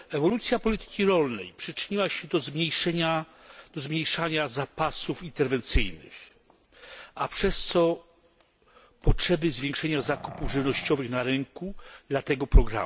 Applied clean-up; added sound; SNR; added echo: none; Growling; 16 dB; none.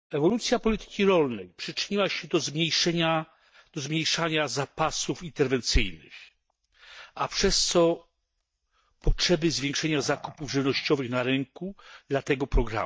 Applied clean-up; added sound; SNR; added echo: neural mask model DeepFilterNet 3.